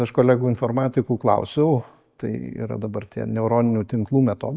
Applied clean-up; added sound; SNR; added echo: none; none; none; none.